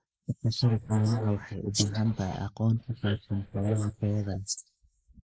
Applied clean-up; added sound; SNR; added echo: neural mask model Resemble Enhance denoiser.